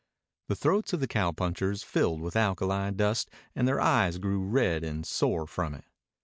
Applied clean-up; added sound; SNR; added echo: none; none; none; none.